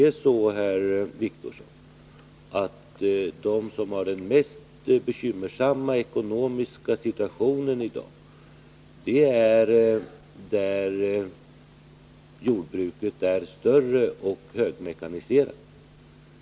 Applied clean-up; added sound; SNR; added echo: none; none; none; none.